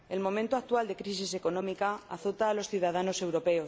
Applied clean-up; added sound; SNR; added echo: none; none; none; none.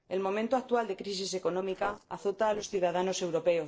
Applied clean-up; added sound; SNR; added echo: neural separator model SepFormer DNS4.